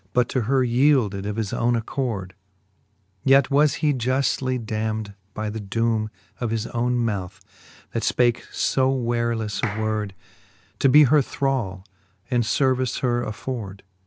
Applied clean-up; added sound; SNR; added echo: none; Clapping; 14 dB; none.